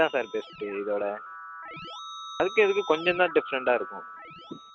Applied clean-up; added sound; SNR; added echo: none; Keyboard (musical); 13 dB; none.